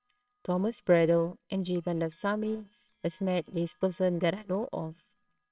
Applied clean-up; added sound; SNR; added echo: neural separator model SepFormer WHAMR!.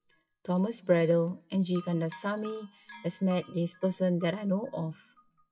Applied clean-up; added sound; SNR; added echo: classical method WPE with log-MMSE.